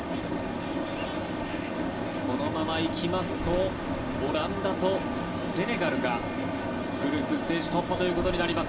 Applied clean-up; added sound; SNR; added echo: none; Car passing by; 14 dB; reverberation time 0.2 s.